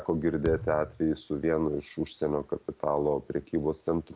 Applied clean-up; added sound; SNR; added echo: none; Thump, thud; 13 dB; none.